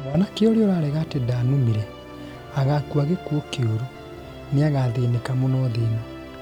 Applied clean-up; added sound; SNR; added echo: none; Musical instrument; 15 dB; none.